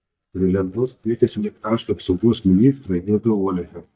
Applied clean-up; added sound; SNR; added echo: neural mask model DeepFilterNet 3.